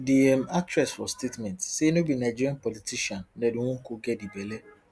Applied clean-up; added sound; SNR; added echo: none; none; none; none.